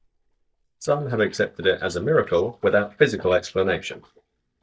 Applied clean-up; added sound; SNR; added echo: neural mask model DeepFilterNet 3.